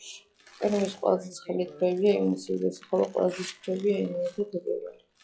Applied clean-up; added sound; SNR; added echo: classical method log-MMSE.